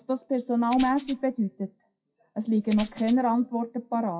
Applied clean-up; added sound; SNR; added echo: classical method WPE with log-MMSE.